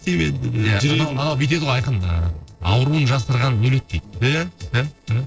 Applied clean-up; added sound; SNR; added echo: neural separator model SepFormer DNS4.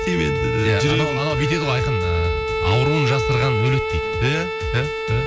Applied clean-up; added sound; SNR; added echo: none; Bowed string instrument; 2 dB; none.